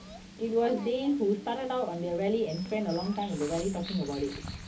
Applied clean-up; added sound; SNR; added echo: none; Bird vocalization, bird call, bird song; 15 dB; reverberation time 0.4 s.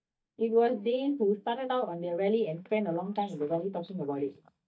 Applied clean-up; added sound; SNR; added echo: neural mask model DeepFilterNet 3.